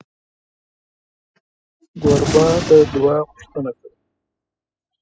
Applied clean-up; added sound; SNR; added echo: classical method spectral subtraction.